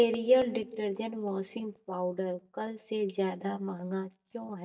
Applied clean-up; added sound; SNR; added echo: neural mask model DeepFilterNet 3.